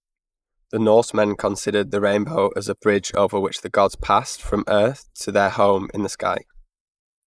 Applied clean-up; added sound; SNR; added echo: neural mask model Resemble Enhance denoiser.